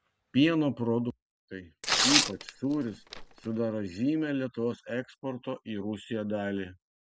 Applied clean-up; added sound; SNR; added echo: none; Tearing; -1 dB; none.